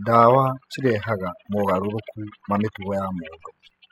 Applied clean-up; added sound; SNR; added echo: classical method spectral subtraction.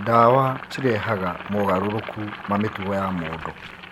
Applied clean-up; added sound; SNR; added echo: none; Boiling; 13 dB; none.